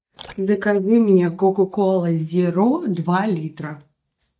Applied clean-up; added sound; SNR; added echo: neural mask model DeepFilterNet 3.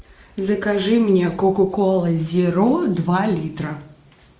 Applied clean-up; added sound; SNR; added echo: none; none; none; none.